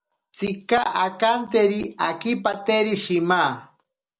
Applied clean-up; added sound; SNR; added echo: none; none; none; none.